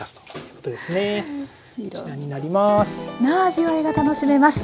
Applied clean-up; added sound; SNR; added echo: none; none; none; none.